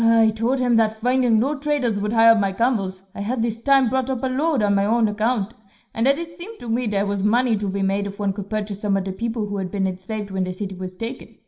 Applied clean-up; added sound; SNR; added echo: none; none; none; reverberation time 0.6 s.